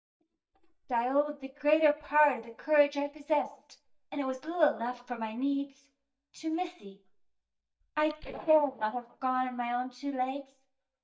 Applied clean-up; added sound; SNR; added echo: neural mask model DeepFilterNet 3.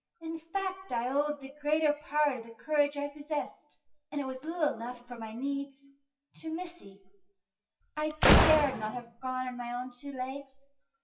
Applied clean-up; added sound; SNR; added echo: classical method WPE with log-MMSE.